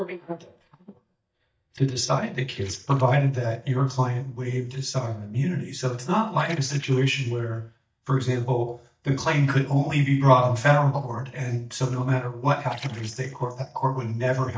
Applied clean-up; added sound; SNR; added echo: neural mask model DeepFilterNet 3.